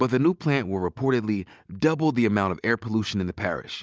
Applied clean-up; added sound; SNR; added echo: none; none; none; none.